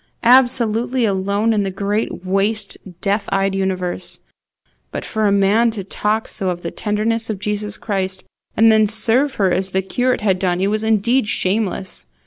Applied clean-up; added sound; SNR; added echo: none; none; none; none.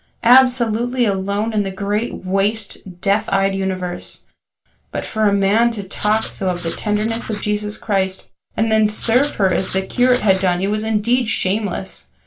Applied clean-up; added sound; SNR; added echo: none; Writing; 15 dB; reverberation time 0.2 s.